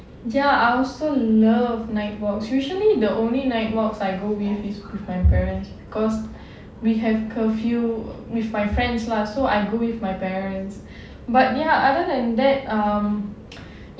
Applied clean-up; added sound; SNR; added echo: none; none; none; none.